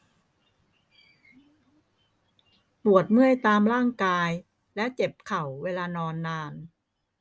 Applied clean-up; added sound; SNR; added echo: none; none; none; none.